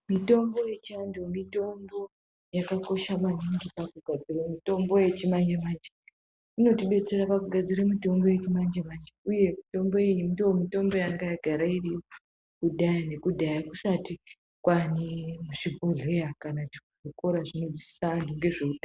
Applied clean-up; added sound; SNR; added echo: none; none; none; none.